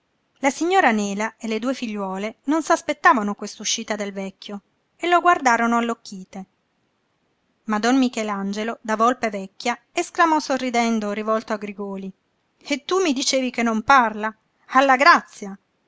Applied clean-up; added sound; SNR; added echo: none; none; none; none.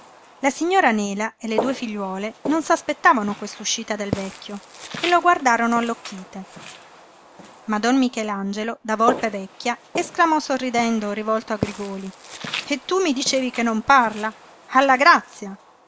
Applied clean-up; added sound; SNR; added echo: none; Walk, footsteps; 13 dB; none.